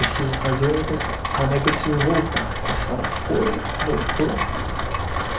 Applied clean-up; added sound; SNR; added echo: none; Rain; 0 dB; none.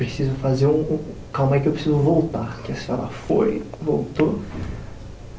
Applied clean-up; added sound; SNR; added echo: none; none; none; none.